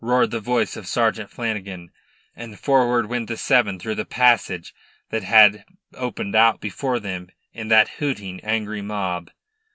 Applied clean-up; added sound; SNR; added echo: none; none; none; none.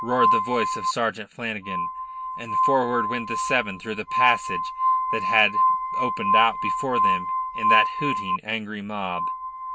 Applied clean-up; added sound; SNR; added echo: none; Glass; -2 dB; none.